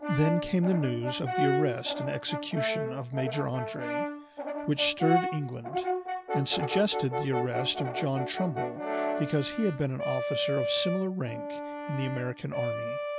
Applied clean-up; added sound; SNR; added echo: none; Brass instrument; 2 dB; none.